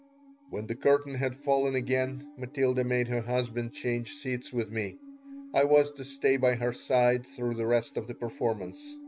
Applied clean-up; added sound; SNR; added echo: none; Musical instrument; 19 dB; none.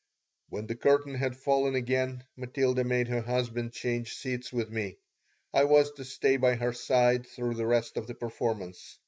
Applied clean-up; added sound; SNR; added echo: none; none; none; none.